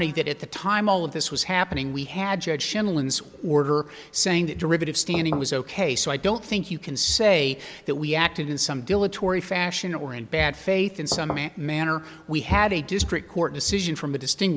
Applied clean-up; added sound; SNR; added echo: none; Knock / Wood; 9 dB; none.